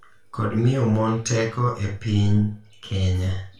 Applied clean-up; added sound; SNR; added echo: none; none; none; reverberation time 0.3 s.